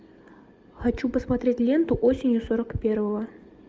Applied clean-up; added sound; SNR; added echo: none; none; none; none.